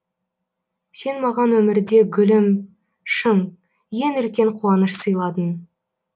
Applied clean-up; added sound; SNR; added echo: none; none; none; none.